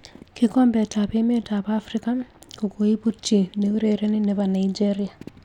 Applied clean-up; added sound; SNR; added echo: none; none; none; none.